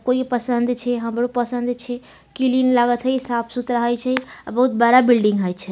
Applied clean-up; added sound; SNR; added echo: none; none; none; none.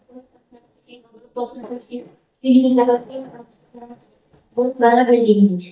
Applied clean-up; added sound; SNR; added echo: neural mask model DeepFilterNet 3.